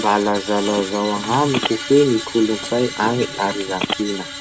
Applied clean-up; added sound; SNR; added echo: none; Telephone + Screech; 7 dB; none.